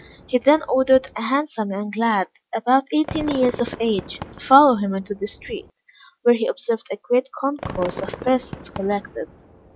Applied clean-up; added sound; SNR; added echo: none; Fireworks; 16 dB; none.